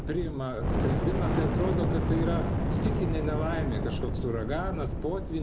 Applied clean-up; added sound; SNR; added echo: none; Fire; -4 dB; none.